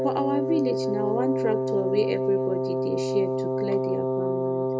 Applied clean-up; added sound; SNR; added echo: none; Wind instrument, woodwind instrument; -3 dB; reverberation time 1.0 s.